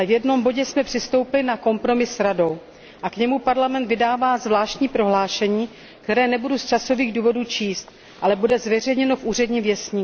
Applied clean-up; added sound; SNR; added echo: none; none; none; none.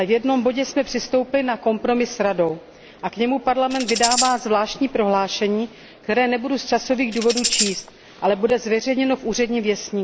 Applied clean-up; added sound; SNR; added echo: none; Tambourine; 3 dB; none.